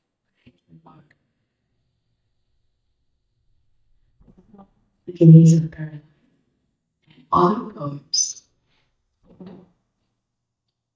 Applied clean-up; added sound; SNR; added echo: neural mask model DeepFilterNet 3.